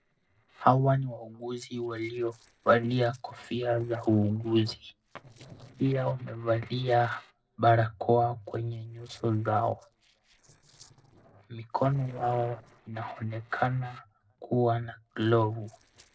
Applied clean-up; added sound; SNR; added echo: neural separator model SepFormer DNS4.